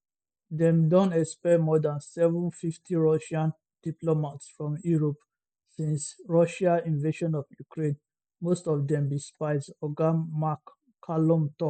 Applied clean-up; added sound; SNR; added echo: none; none; none; none.